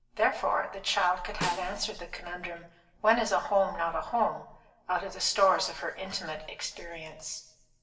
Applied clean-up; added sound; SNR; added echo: none; Snare drum; 11 dB; reverberation time 0.7 s.